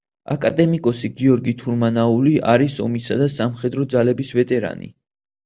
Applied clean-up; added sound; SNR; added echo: none; none; none; none.